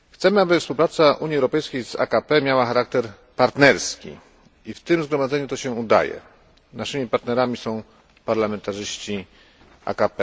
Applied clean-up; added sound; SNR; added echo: none; none; none; none.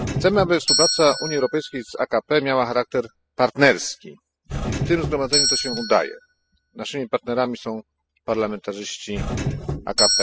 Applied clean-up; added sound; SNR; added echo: classical method spectral subtraction.